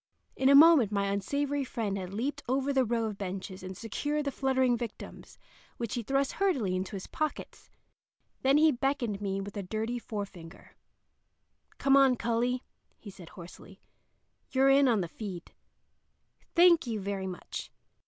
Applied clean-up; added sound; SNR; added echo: none; none; none; none.